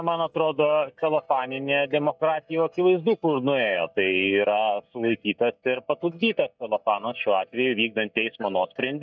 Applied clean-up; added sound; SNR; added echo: neural mask model DeepFilterNet 3.